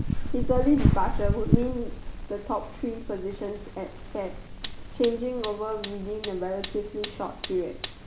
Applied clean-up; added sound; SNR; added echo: none; Fire; -1 dB; none.